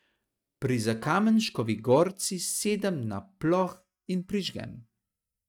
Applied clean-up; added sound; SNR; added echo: neural mask model DeepFilterNet 3.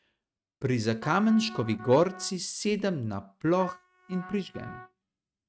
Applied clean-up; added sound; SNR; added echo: neural mask model RNNoise.